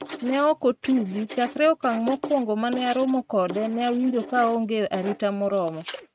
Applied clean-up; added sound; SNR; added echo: neural mask model RNNoise.